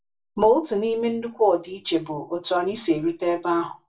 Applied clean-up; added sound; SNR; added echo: none; none; none; reverberation time 0.2 s.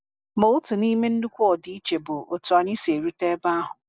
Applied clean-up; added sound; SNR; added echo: none; none; none; none.